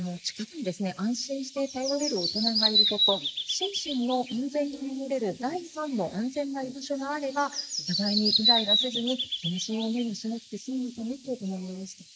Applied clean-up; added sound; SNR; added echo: neural mask model Resemble Enhance denoiser.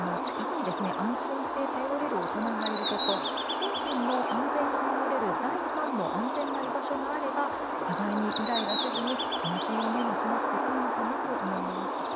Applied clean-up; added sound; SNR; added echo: none; Bird; -4 dB; none.